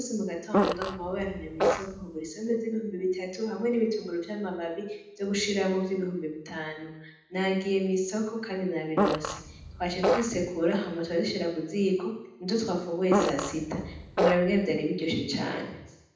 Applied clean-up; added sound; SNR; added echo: none; Fart; -1 dB; reverberation time 0.8 s.